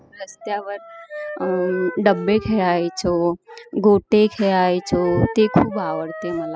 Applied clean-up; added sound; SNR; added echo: classical method spectral subtraction.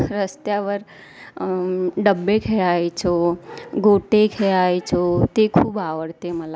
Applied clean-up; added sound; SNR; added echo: none; none; none; none.